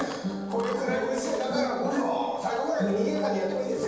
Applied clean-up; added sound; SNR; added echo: none; Chewing, mastication; 19 dB; reverberation time 1.2 s.